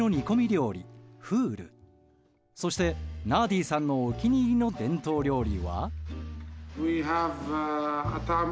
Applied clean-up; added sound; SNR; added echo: none; none; none; none.